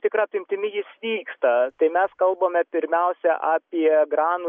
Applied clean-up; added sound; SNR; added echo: none; none; none; none.